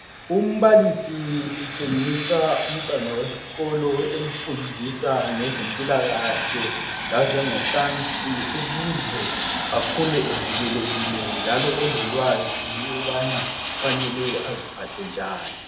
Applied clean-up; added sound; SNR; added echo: none; Fixed-wing aircraft, airplane; 3 dB; reverberation time 0.7 s.